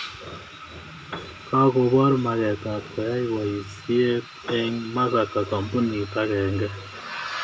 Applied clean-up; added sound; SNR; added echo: none; Piano; 14 dB; none.